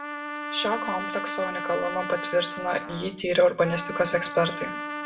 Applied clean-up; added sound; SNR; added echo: none; Trumpet; 10 dB; reverberation time 0.5 s.